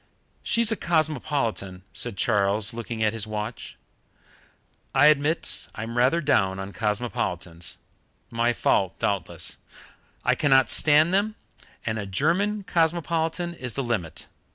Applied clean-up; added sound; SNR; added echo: none; none; none; none.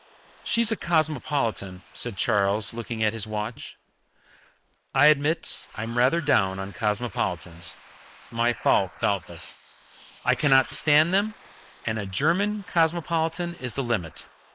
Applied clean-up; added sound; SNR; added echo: neural mask model Resemble Enhance denoiser.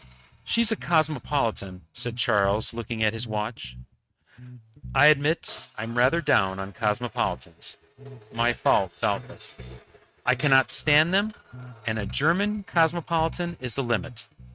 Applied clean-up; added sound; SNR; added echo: neural mask model RNNoise.